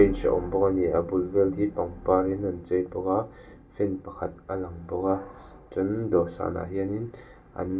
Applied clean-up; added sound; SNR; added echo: none; none; none; reverberation time 0.2 s.